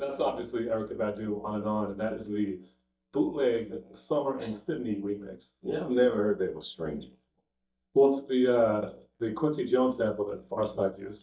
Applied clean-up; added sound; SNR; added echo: neural mask model DeepFilterNet 3.